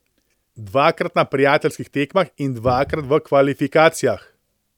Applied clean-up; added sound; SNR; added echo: none; Cupboard open or close; 12 dB; none.